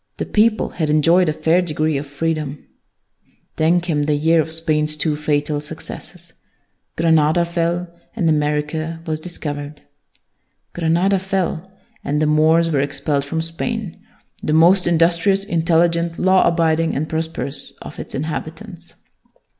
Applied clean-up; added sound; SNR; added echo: none; none; none; none.